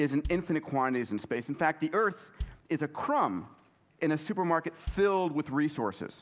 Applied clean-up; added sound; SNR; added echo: none; Bass drum; 14 dB; none.